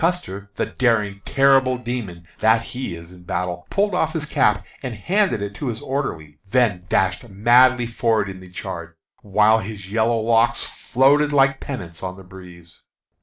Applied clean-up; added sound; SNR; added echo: neural separator model SepFormer DNS4.